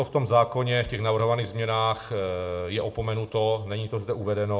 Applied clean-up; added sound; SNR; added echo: none; none; none; reverberation time 0.7 s.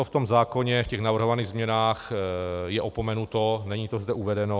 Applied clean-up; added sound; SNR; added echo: none; none; none; none.